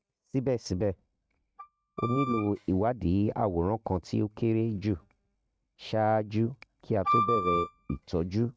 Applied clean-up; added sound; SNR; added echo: neural mask model RNNoise.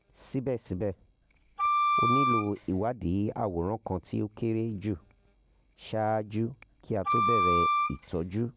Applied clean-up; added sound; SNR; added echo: none; Wind instrument, woodwind instrument; -4 dB; none.